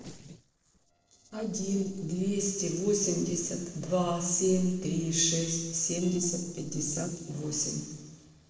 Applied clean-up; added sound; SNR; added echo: neural separator model SepFormer DNS4.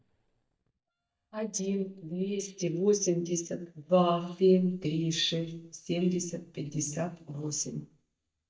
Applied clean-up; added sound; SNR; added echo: neural mask model DeepFilterNet 3.